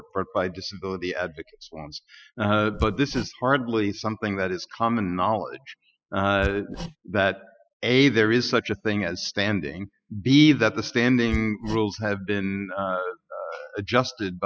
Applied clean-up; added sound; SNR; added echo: classical method spectral subtraction.